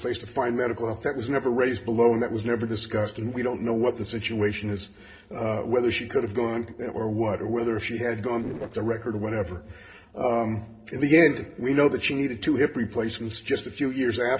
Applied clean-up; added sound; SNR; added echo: neural separator model SepFormer DNS4.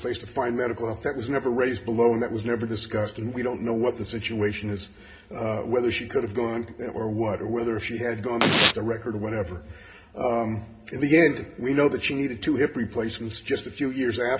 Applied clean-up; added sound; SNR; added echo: none; Domestic sounds, home sounds; -1 dB; reverberation time 0.3 s.